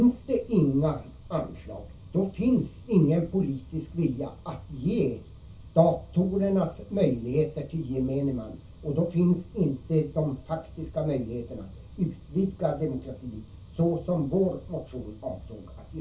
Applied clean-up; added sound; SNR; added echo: none; none; none; reverberation time 0.2 s.